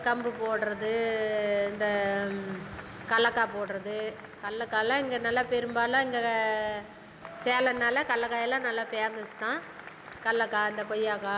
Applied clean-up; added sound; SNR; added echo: none; Applause / Crowd / Cheering; 18 dB; none.